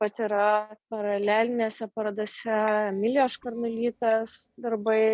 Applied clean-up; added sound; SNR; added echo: neural mask model DeepFilterNet 3.